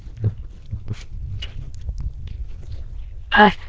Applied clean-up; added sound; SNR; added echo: neural diffusion model UNIVERSE++.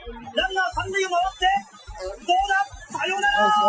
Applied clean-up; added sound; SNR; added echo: classical method Wiener filter.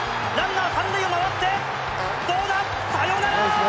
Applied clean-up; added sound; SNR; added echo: none; Fart; 14 dB; none.